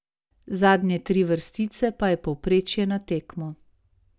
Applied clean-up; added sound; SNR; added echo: none; none; none; none.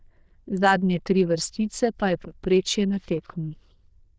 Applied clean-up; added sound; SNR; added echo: neural diffusion model UNIVERSE++.